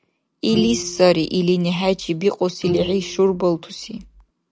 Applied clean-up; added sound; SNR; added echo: none; Bowed string instrument; 11 dB; none.